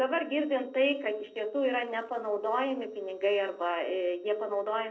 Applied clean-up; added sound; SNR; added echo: neural separator model SepFormer DNS4.